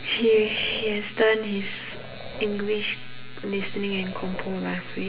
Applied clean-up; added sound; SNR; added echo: none; Growling; 15 dB; reverberation time 2.8 s.